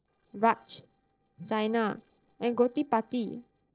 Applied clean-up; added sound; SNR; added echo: neural separator model SepFormer DNS4.